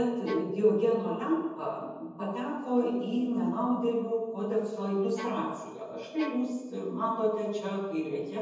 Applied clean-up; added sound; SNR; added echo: none; Bowed string instrument; 16 dB; reverberation time 1.1 s.